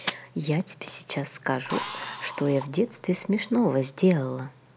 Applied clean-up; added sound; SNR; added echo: none; Drill; 11 dB; none.